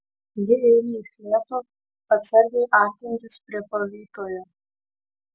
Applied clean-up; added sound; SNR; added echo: none; none; none; none.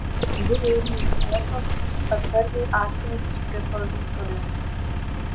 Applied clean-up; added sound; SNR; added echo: none; Bird + Engine; -4 dB; none.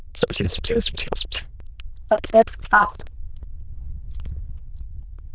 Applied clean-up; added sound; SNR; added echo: neural diffusion model UNIVERSE++.